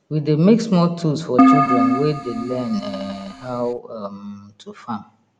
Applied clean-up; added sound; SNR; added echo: none; Keyboard (musical); -2 dB; none.